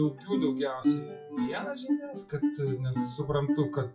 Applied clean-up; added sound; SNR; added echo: classical method WPE with log-MMSE.